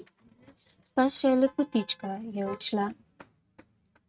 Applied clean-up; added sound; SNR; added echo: neural mask model RNNoise.